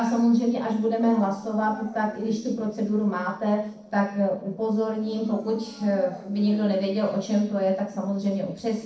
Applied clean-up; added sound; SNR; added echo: neural separator model SepFormer DNS4.